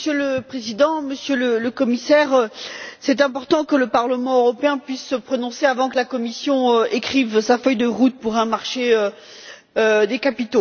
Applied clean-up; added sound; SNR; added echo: none; none; none; none.